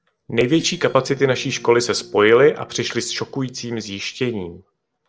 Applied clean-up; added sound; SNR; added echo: neural separator model SepFormer DNS4.